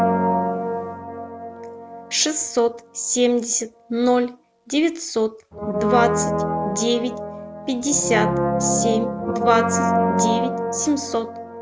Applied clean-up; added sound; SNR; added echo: none; Brass instrument; 1 dB; none.